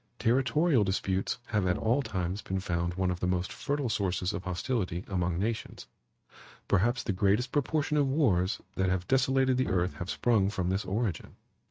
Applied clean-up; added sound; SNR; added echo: neural mask model RNNoise.